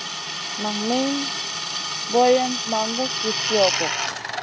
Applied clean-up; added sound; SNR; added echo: none; Drill; 2 dB; none.